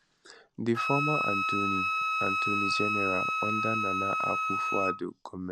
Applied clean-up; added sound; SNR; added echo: none; Wind instrument, woodwind instrument; -3 dB; none.